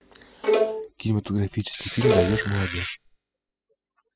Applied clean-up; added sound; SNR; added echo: classical method spectral subtraction.